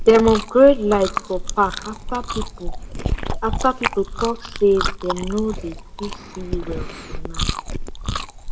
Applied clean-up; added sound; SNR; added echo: none; Chewing, mastication; 5 dB; reverberation time 1.0 s.